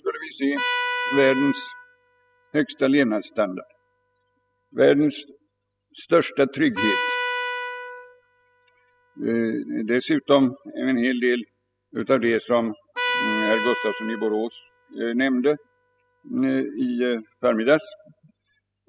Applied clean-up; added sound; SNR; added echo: classical method spectral subtraction.